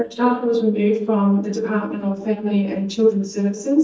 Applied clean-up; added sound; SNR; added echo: neural mask model DeepFilterNet 3.